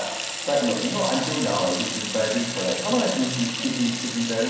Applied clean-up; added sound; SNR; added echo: none; Sink (filling or washing) / Water tap, faucet; 5 dB; reverberation time 1.1 s.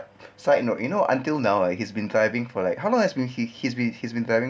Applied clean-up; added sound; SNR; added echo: none; none; none; none.